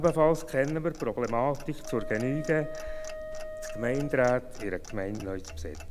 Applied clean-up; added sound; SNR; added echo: none; Clock + Wind instrument, woodwind instrument; 9 dB; none.